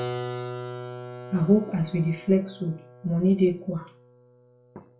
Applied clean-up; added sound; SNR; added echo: none; Keyboard (musical); 12 dB; reverberation time 0.3 s.